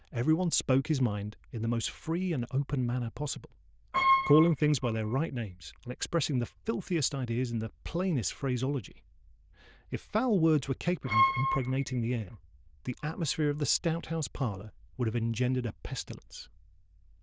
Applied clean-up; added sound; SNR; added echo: neural diffusion model UNIVERSE++.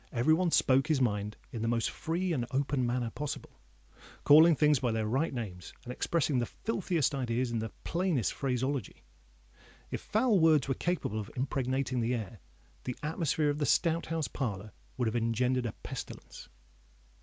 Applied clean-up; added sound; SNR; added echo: none; none; none; none.